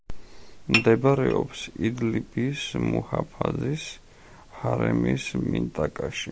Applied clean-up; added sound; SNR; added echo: none; Dishes, pots, and pans / Chink, clink; 6 dB; none.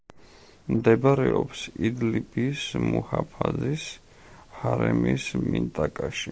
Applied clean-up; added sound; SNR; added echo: neural separator model SepFormer DNS4.